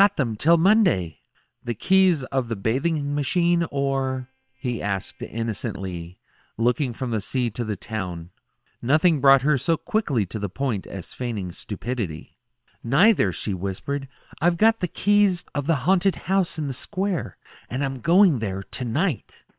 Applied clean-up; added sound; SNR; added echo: neural separator model SepFormer WHAM!.